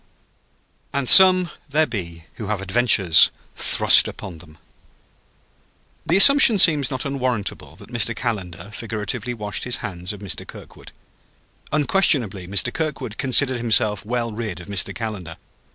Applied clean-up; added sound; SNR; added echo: none; none; none; none.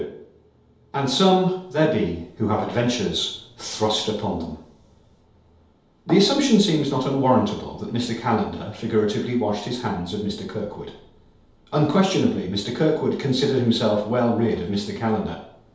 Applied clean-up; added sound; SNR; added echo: none; none; none; reverberation time 0.8 s.